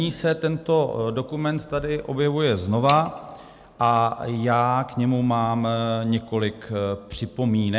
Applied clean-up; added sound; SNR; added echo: none; Bicycle bell; 0 dB; none.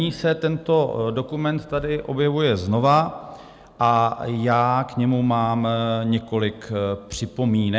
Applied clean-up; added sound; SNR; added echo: none; none; none; none.